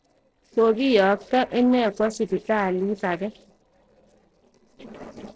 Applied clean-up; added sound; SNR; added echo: neural separator model SepFormer DNS4.